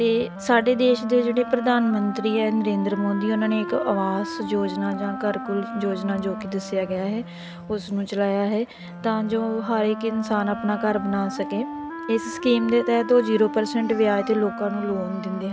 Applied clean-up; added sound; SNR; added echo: none; Wind instrument, woodwind instrument; 10 dB; none.